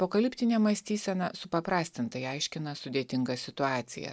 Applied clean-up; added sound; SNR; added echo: none; none; none; none.